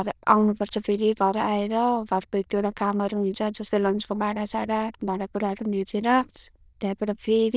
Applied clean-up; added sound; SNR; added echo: neural diffusion model UNIVERSE++.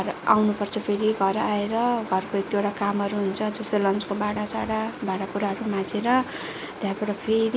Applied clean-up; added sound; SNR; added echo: none; none; none; none.